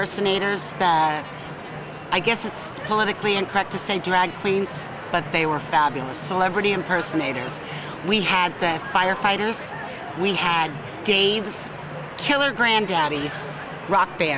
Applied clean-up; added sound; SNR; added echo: none; none; none; none.